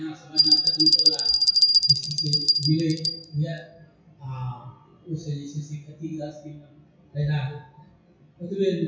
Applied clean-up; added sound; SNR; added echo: classical method WPE with log-MMSE.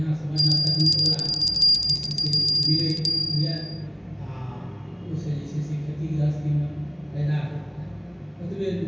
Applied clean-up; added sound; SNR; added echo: none; Bell; -5 dB; reverberation time 0.6 s.